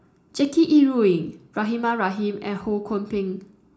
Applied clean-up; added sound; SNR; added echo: none; none; none; reverberation time 0.4 s.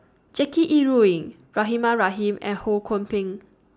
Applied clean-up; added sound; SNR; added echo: none; none; none; none.